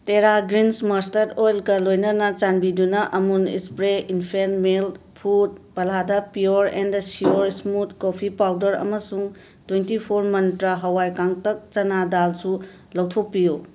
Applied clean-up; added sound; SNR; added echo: none; none; none; none.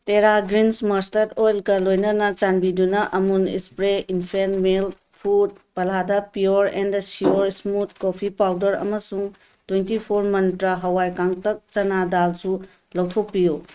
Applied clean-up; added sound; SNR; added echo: neural mask model RNNoise.